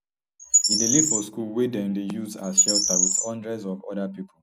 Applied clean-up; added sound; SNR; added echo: none; Bird; -4 dB; none.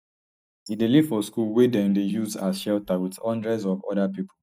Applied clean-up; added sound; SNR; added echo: neural mask model DeepFilterNet 3.